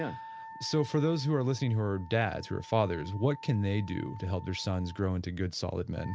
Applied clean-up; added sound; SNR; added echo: none; Wind instrument, woodwind instrument; 18 dB; none.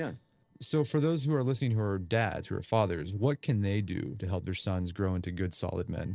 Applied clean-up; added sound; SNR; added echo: neural separator model SepFormer DNS4.